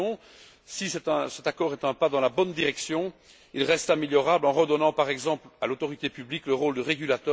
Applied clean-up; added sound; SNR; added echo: none; none; none; none.